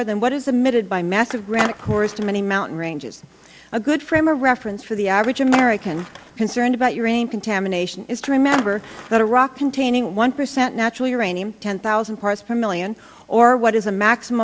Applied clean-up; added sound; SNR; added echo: none; Skateboard; 10 dB; none.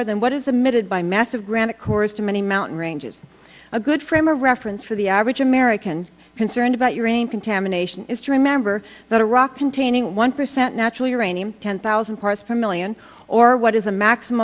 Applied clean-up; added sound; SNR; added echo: none; none; none; none.